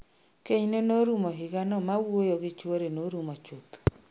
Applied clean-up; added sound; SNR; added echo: none; none; none; none.